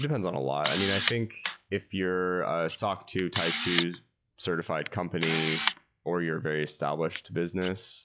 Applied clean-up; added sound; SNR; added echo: classical method log-MMSE.